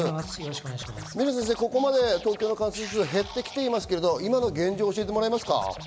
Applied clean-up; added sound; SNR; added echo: none; Scratching (performance technique); 19 dB; none.